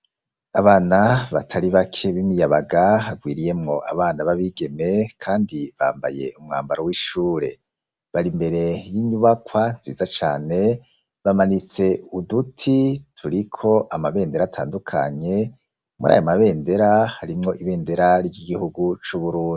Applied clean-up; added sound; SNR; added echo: none; none; none; none.